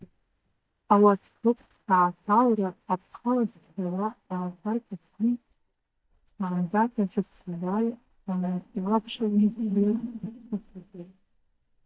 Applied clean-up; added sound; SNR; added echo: neural mask model DeepFilterNet 3.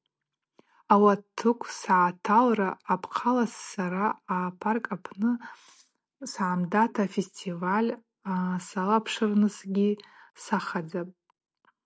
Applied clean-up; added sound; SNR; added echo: none; none; none; none.